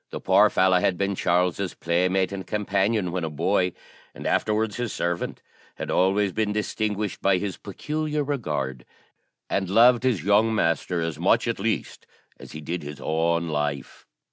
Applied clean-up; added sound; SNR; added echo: none; none; none; none.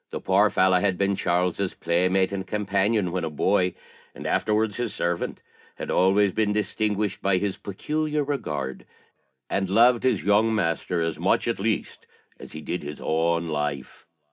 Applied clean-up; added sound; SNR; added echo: none; none; none; reverberation time 0.3 s.